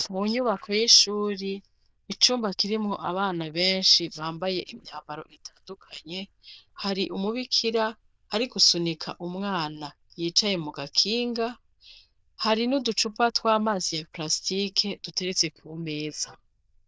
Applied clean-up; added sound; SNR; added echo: neural diffusion model UNIVERSE++.